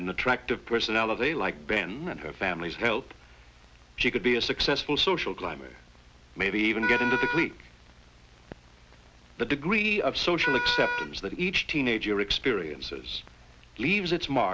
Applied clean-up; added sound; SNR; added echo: none; Wind instrument, woodwind instrument; 2 dB; none.